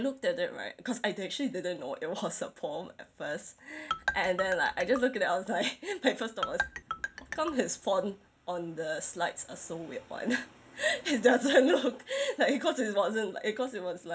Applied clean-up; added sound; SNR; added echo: none; Marimba, xylophone; 5 dB; none.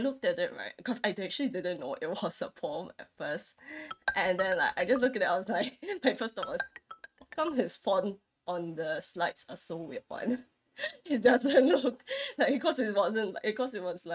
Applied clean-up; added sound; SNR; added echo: neural mask model RNNoise.